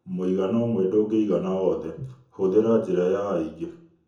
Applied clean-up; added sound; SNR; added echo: none; none; none; reverberation time 0.6 s.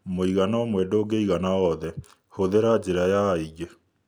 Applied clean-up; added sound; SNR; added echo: none; none; none; none.